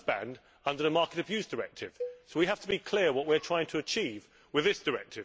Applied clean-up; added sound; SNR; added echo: none; Cowbell; 15 dB; none.